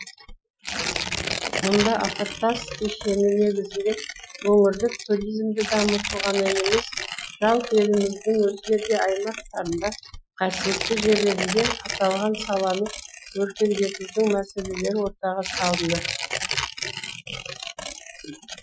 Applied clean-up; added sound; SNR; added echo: classical method Wiener filter.